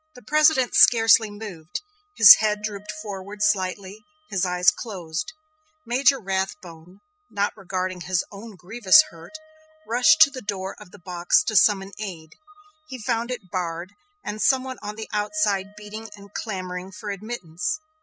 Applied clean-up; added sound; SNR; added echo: classical method spectral subtraction.